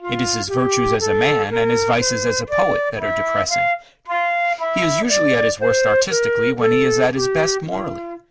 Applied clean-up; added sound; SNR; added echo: none; Wind instrument, woodwind instrument; -2 dB; none.